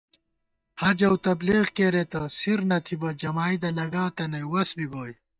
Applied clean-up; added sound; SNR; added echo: neural mask model DeepFilterNet 3.